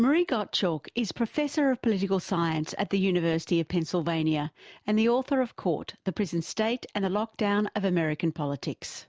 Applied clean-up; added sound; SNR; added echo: none; none; none; none.